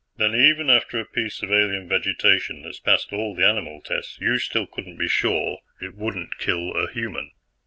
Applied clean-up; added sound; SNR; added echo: none; none; none; none.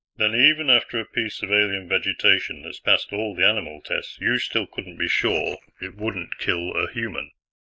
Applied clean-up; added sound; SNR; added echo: neural mask model Resemble Enhance denoiser.